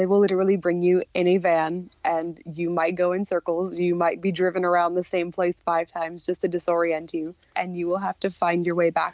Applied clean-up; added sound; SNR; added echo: none; none; none; none.